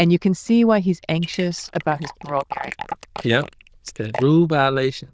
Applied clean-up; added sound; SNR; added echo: neural diffusion model UNIVERSE++.